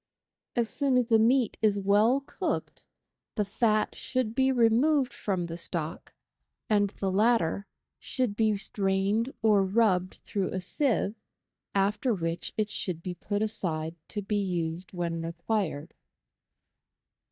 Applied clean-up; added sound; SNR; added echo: neural mask model DeepFilterNet 3.